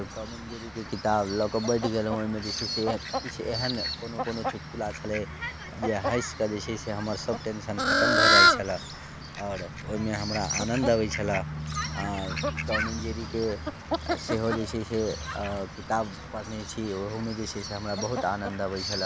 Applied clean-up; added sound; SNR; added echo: none; Fowl; 0 dB; none.